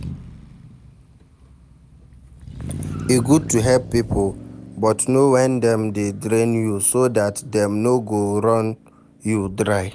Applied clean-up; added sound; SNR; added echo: none; Motor vehicle (road); 16 dB; none.